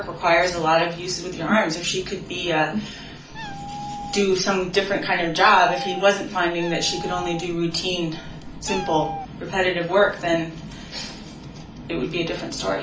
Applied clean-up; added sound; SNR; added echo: none; Meow; 11 dB; reverberation time 0.4 s.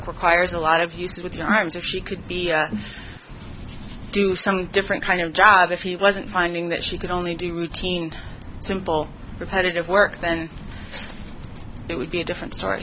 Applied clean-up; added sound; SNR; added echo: none; none; none; none.